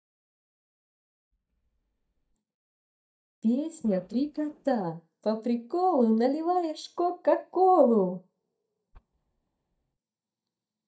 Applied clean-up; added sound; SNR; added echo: neural mask model DeepFilterNet 3.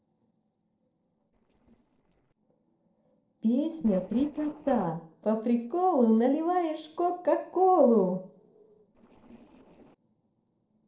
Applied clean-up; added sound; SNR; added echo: neural separator model SepFormer DNS4.